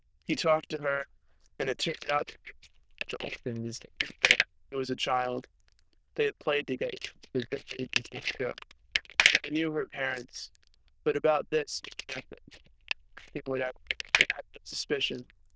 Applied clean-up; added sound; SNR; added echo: neural diffusion model UNIVERSE++.